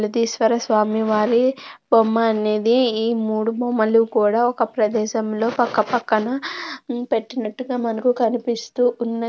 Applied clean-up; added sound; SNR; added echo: none; none; none; none.